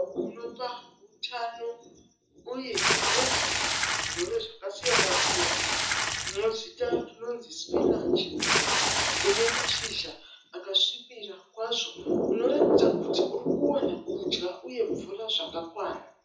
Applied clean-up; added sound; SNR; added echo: none; Water / Splash, splatter; -3 dB; reverberation time 0.5 s.